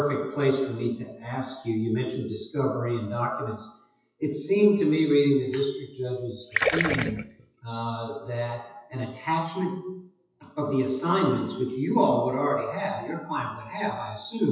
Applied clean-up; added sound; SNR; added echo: classical method WPE with log-MMSE.